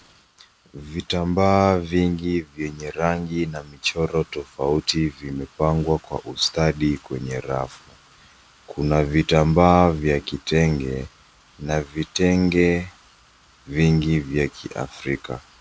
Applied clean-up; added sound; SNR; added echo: none; none; none; none.